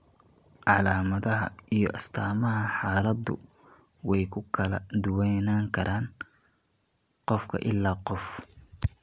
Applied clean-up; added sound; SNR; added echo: none; none; none; none.